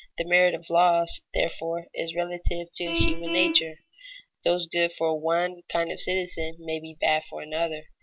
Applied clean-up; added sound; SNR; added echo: none; Vehicle horn, car horn, honking; 12 dB; none.